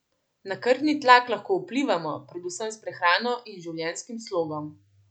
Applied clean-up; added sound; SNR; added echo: none; none; none; none.